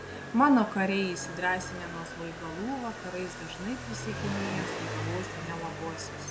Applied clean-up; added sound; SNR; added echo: none; Motorcycle; 7 dB; none.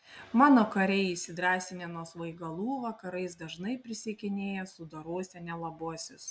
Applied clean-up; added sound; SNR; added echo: none; none; none; none.